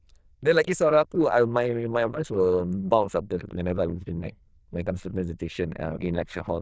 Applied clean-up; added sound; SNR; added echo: neural diffusion model UNIVERSE++.